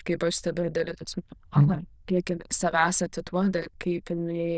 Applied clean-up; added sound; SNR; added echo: neural diffusion model UNIVERSE++.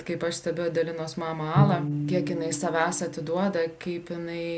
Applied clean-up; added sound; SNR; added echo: none; Bowed string instrument; 1 dB; none.